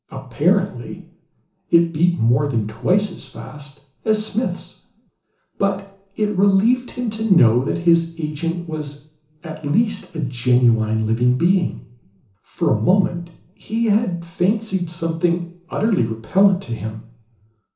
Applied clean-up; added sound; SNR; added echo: none; none; none; reverberation time 0.7 s.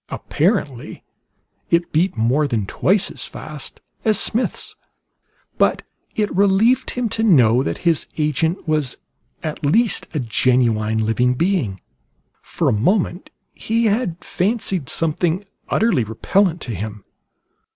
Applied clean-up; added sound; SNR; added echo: none; none; none; none.